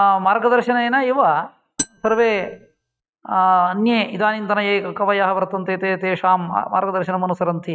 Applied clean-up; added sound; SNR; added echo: neural mask model RNNoise.